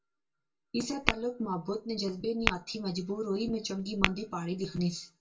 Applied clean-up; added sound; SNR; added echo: none; Tap / Glass; 3 dB; reverberation time 0.2 s.